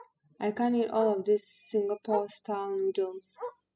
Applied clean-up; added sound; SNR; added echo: classical method spectral subtraction.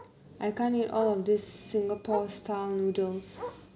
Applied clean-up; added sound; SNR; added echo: none; Bark; 16 dB; none.